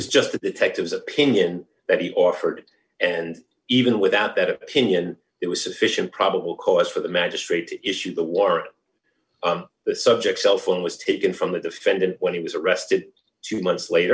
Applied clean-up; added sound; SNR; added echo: none; none; none; none.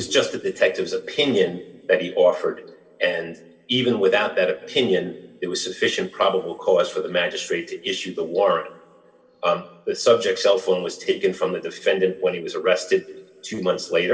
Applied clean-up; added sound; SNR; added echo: none; none; none; reverberation time 1.6 s.